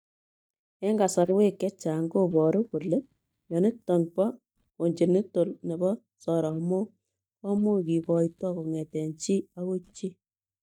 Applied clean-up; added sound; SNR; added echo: neural mask model DeepFilterNet 3.